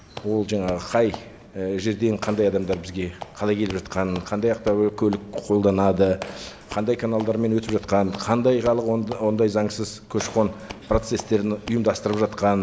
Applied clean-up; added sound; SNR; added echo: none; Squeak / Walk, footsteps; 18 dB; none.